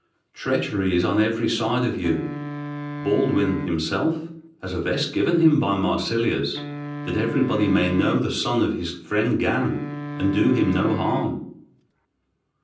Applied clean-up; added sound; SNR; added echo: none; Wind instrument, woodwind instrument; 10 dB; reverberation time 0.6 s.